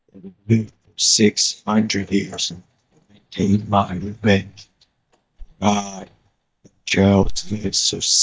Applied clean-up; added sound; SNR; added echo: neural mask model DeepFilterNet 3.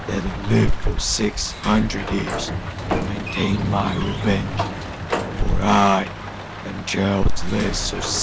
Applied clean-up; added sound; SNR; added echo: none; Sliding door + Rain; 6 dB; none.